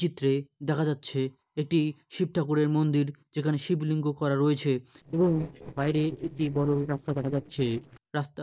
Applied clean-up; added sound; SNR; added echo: neural separator model SepFormer DNS4.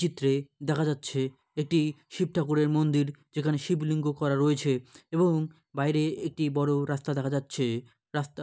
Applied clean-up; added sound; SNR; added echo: none; none; none; none.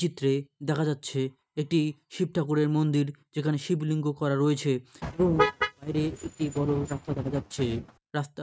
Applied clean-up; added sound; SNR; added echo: neural mask model RNNoise.